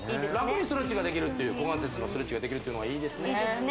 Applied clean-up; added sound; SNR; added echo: none; none; none; none.